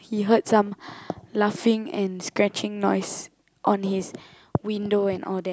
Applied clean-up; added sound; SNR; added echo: none; none; none; none.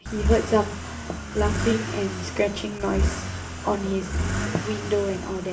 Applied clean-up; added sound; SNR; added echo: none; Accelerating, revving, vroom / Car; 2 dB; reverberation time 0.3 s.